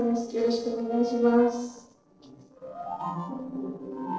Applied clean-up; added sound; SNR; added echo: neural separator model SepFormer DNS4.